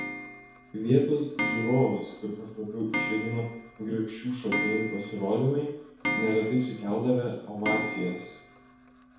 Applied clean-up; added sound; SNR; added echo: none; Clock; 6 dB; reverberation time 1.9 s.